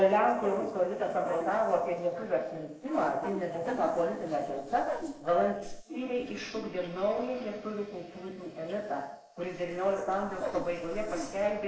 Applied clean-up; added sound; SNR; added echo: neural mask model Resemble Enhance denoiser.